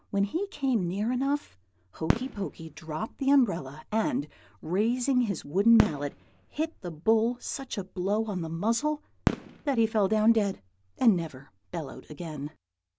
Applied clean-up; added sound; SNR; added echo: none; Fireworks; 10 dB; none.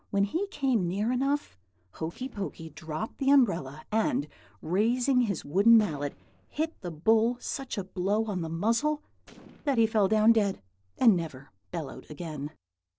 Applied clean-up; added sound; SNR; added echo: neural separator model SepFormer DNS4.